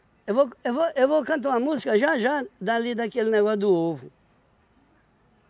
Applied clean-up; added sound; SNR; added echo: none; none; none; none.